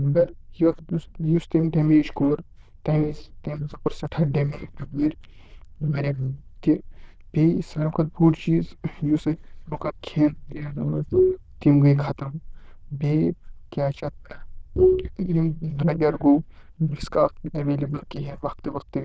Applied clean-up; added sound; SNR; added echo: neural diffusion model UNIVERSE++.